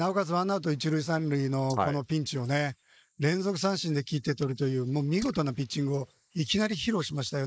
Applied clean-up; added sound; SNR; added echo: neural mask model Resemble Enhance denoiser.